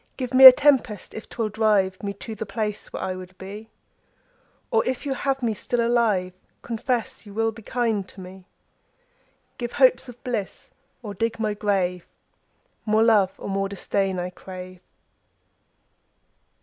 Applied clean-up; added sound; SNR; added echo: none; none; none; none.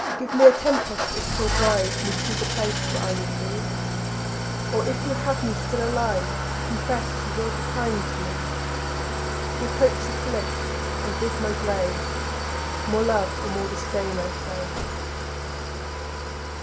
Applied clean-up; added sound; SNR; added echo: none; Idling / Engine starting; 0 dB; reverberation time 0.3 s.